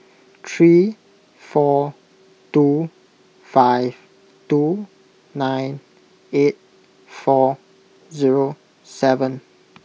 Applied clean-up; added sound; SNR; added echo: none; none; none; none.